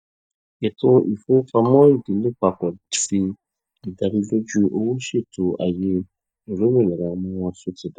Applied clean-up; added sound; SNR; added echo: neural mask model DeepFilterNet 3.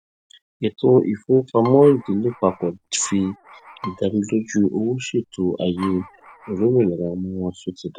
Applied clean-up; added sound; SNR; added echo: none; Bowed string instrument + Dog; 20 dB; none.